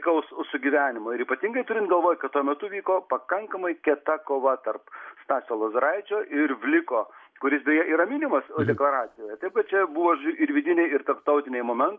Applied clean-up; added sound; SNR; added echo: none; none; none; none.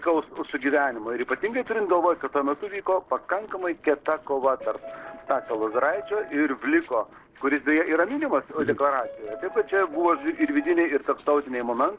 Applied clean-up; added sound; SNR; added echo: neural separator model SepFormer DNS4.